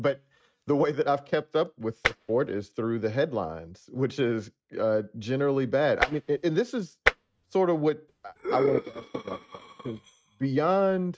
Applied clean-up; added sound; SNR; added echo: neural mask model RNNoise.